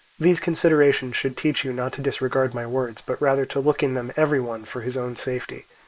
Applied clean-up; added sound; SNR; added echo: neural mask model Resemble Enhance denoiser.